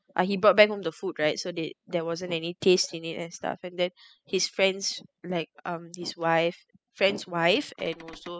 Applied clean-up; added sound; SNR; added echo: classical method spectral subtraction.